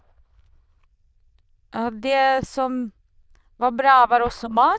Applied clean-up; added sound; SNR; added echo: neural diffusion model UNIVERSE++.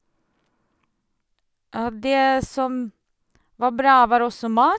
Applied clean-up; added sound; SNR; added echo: none; none; none; none.